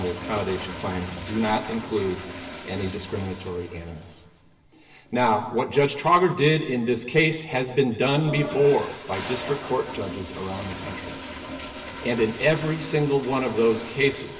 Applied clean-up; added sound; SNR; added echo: none; Toilet flush; 12 dB; reverberation time 1.3 s.